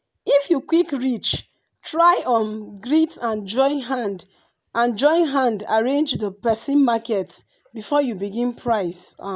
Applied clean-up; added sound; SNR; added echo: none; none; none; none.